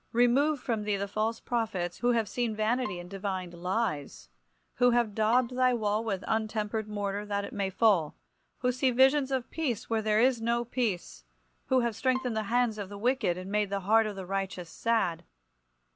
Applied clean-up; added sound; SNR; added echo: none; Bowed string instrument; 19 dB; none.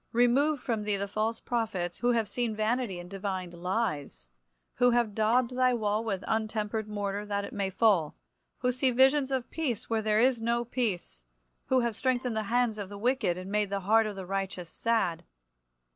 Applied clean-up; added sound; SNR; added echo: neural separator model SepFormer DNS4.